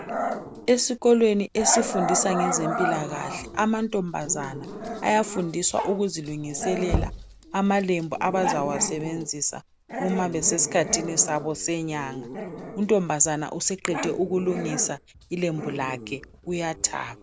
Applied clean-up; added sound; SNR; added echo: none; Knock + Growling; 7 dB; none.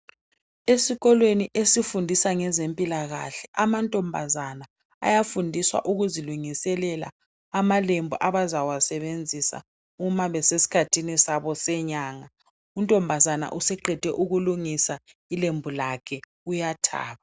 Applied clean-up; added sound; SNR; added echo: none; none; none; none.